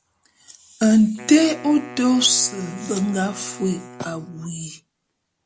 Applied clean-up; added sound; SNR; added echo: none; Wind instrument, woodwind instrument; 19 dB; none.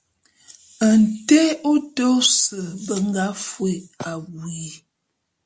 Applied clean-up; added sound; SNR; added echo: none; none; none; none.